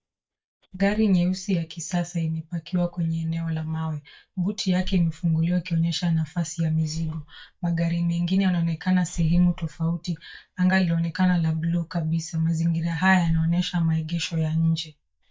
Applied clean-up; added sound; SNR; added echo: neural mask model DeepFilterNet 3.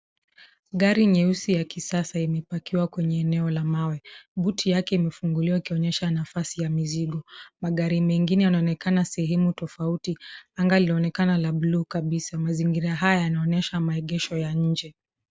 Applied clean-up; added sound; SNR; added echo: none; none; none; none.